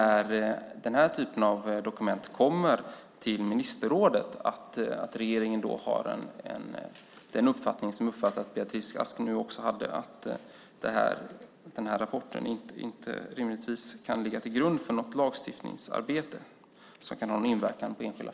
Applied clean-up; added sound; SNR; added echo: none; none; none; none.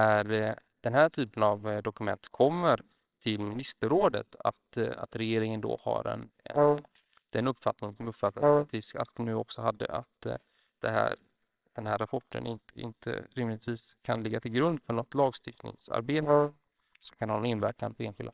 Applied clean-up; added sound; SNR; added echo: neural separator model SepFormer WHAMR!.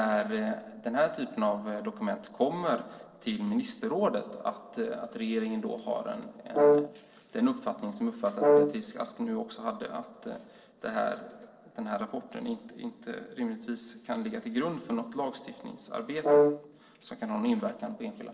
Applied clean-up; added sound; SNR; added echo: neural separator model SepFormer DNS4.